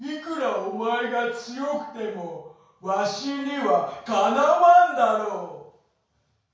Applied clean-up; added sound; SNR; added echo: none; none; none; reverberation time 0.5 s.